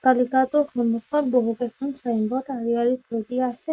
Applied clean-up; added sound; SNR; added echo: neural mask model Resemble Enhance denoiser.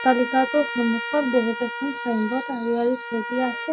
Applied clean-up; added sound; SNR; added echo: none; Trumpet; 8 dB; none.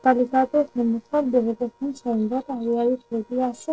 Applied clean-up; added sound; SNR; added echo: neural separator model SepFormer DNS4.